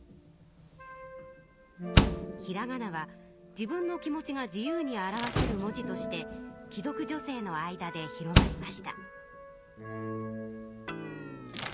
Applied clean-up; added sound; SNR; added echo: none; Slam; -3 dB; none.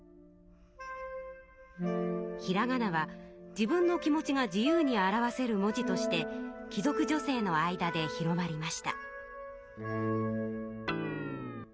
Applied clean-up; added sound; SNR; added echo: none; none; none; none.